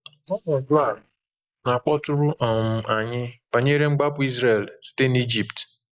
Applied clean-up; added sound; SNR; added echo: neural mask model Resemble Enhance denoiser.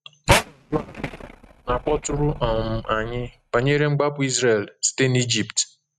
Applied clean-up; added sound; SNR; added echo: neural mask model RNNoise.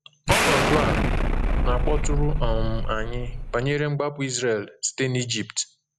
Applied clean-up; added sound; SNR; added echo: none; Explosion; -4 dB; none.